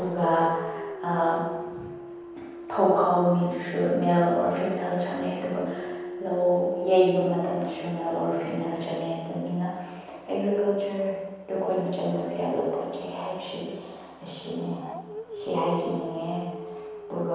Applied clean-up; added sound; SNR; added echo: none; Dog; 14 dB; reverberation time 1.2 s.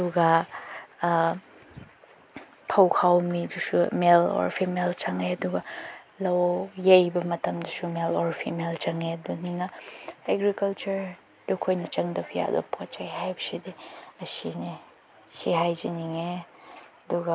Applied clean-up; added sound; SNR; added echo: none; none; none; none.